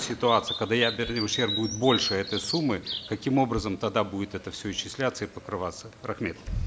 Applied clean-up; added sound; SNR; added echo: none; Bird vocalization, bird call, bird song; 9 dB; none.